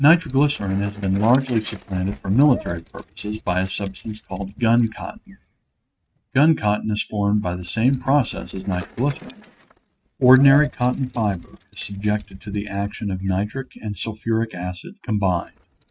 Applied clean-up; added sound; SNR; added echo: neural mask model RNNoise.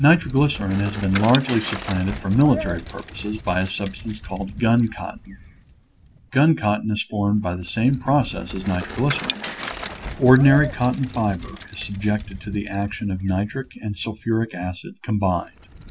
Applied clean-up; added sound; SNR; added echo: none; Bicycle; 12 dB; none.